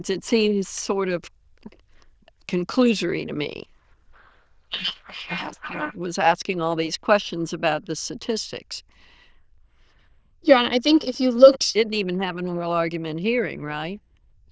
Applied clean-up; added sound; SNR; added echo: neural diffusion model UNIVERSE++.